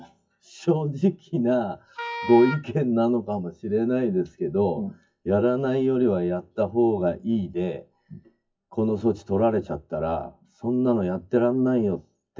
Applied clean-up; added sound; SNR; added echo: classical method WPE with log-MMSE.